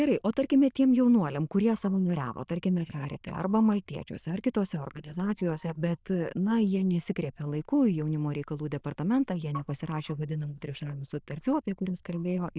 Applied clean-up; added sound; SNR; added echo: neural diffusion model UNIVERSE++.